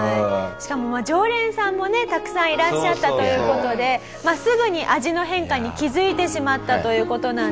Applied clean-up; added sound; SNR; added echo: none; none; none; none.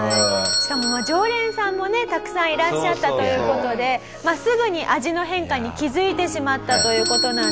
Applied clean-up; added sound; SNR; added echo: none; Bell / Doorbell; 7 dB; none.